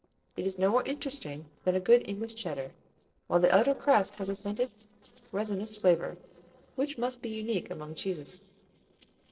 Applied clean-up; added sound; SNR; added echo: neural separator model SepFormer DNS4.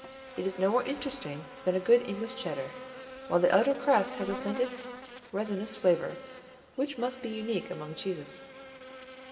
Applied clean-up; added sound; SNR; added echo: none; Buzz; 13 dB; reverberation time 1.5 s.